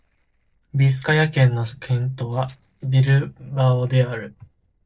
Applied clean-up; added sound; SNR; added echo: neural separator model SepFormer DNS4.